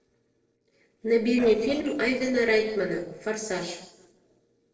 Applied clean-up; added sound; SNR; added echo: neural separator model SepFormer DNS4.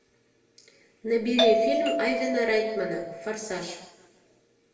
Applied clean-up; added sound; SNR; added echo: none; Doorbell; -2 dB; reverberation time 0.9 s.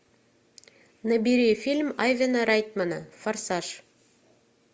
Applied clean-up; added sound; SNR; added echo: none; none; none; none.